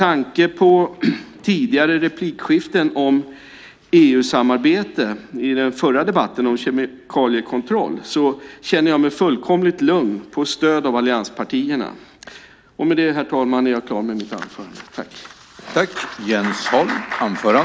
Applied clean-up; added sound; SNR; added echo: none; none; none; none.